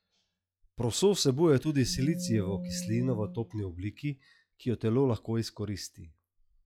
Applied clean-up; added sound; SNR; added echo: classical method log-MMSE.